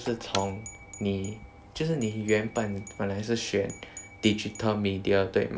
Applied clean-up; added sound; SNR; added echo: none; Raindrop / Splash, splatter + Glass / Bell; 19 dB; none.